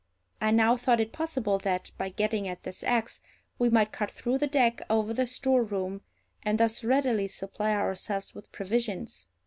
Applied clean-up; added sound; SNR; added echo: none; none; none; none.